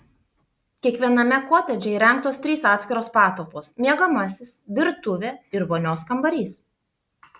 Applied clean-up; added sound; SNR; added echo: none; none; none; none.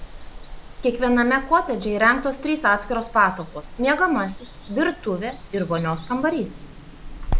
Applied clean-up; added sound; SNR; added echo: none; Water; 9 dB; none.